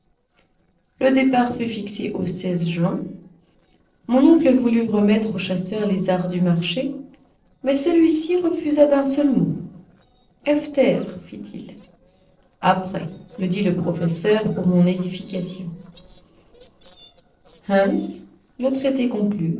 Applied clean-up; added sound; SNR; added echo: neural separator model SepFormer DNS4.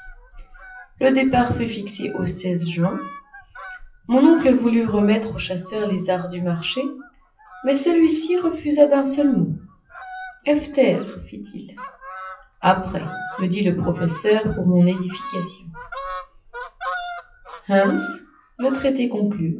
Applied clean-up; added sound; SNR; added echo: classical method WPE with log-MMSE.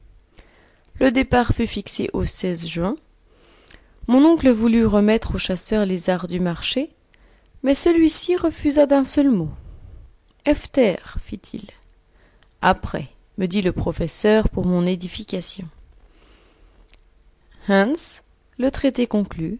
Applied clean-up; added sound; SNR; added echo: none; none; none; none.